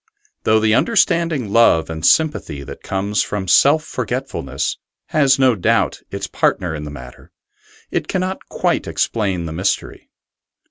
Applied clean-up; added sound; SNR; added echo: none; none; none; none.